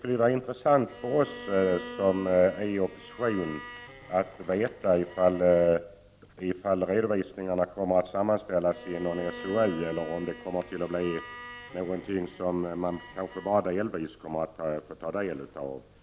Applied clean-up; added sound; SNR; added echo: none; Bowed string instrument; 18 dB; none.